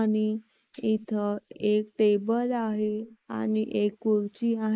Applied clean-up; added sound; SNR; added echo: neural mask model Resemble Enhance denoiser.